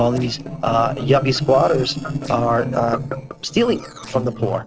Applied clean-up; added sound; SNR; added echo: neural separator model SepFormer DNS4.